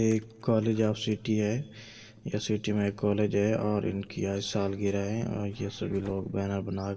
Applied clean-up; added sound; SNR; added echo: neural separator model SepFormer DNS4.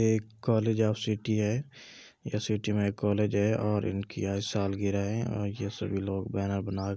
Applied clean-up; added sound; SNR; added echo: none; none; none; none.